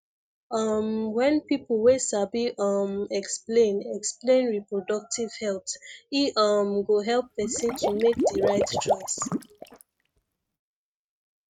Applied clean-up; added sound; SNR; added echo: neural mask model RNNoise.